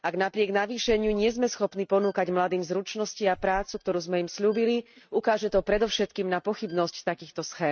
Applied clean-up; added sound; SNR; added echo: neural mask model RNNoise.